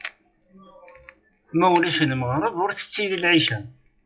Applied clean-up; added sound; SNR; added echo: classical method log-MMSE.